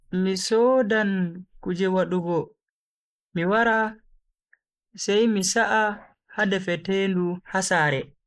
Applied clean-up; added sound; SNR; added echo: neural mask model Resemble Enhance denoiser.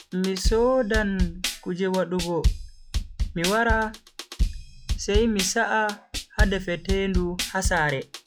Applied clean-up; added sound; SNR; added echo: classical method log-MMSE.